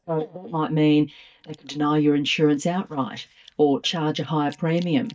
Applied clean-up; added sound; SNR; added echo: neural mask model DeepFilterNet 3.